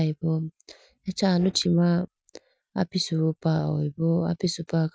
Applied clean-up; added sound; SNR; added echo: none; none; none; none.